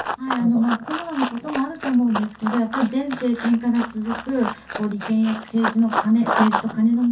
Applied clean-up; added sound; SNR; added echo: none; Run; 7 dB; reverberation time 0.3 s.